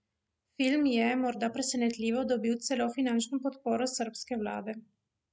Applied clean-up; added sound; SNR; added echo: none; none; none; none.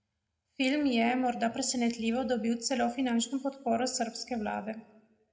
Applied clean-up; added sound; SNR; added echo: none; none; none; reverberation time 0.9 s.